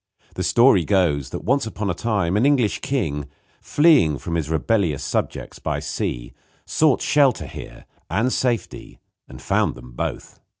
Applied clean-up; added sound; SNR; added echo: none; none; none; none.